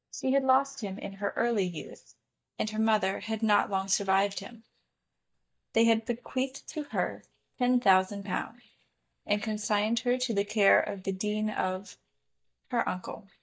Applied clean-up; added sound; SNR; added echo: neural mask model DeepFilterNet 3.